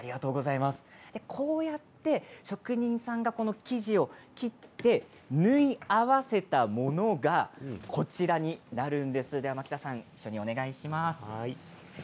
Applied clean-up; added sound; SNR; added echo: none; none; none; none.